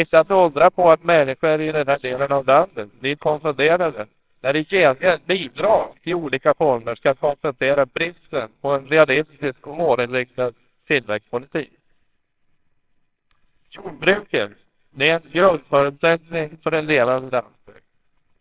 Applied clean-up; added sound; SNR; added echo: neural separator model SepFormer WHAMR!.